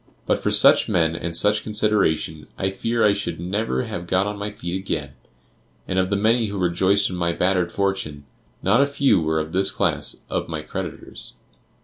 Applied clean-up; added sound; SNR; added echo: none; none; none; none.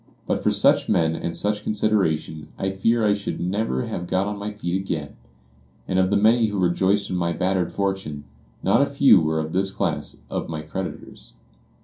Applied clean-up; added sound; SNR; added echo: none; none; none; reverberation time 0.3 s.